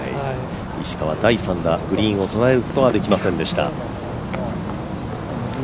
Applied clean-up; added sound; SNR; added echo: none; none; none; none.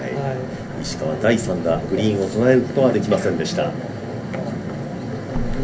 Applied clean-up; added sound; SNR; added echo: none; Wind / Car; 14 dB; reverberation time 0.3 s.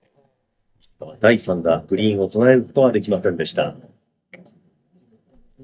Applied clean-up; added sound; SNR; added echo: neural mask model DeepFilterNet 3.